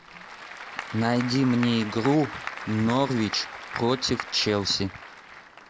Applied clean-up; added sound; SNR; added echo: none; Applause / Crowd; 11 dB; none.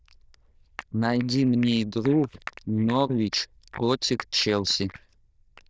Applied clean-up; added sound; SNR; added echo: neural diffusion model UNIVERSE++.